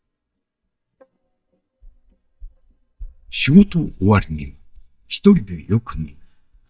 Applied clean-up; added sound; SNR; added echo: neural mask model DeepFilterNet 3.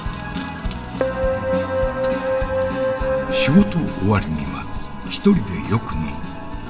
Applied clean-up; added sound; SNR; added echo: none; Keyboard (musical); 1 dB; reverberation time 2.3 s.